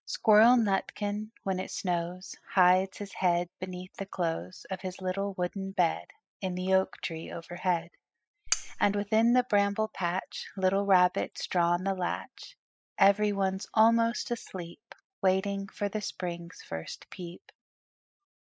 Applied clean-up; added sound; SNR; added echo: classical method spectral subtraction.